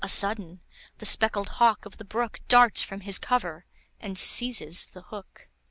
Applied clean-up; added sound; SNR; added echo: none; none; none; none.